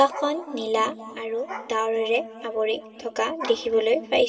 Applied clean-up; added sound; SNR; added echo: none; Dog; 17 dB; reverberation time 2.6 s.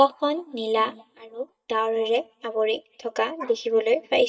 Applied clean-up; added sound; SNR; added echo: neural mask model DeepFilterNet 3.